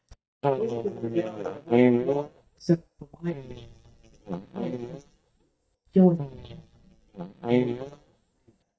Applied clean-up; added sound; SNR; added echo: neural mask model DeepFilterNet 3.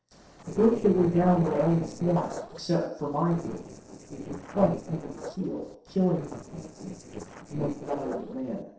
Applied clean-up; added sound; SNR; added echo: neural separator model SepFormer DNS4.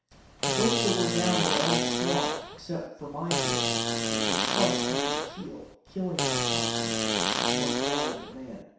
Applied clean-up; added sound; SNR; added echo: none; Fart; -5 dB; reverberation time 0.7 s.